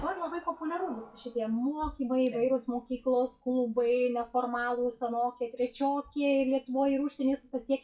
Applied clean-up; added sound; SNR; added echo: classical method WPE with log-MMSE.